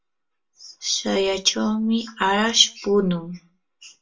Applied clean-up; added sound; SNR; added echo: none; none; none; reverberation time 0.2 s.